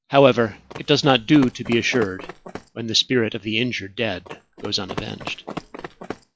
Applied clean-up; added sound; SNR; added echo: classical method log-MMSE.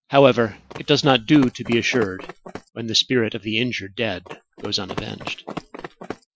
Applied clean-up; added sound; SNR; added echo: classical method Wiener filter.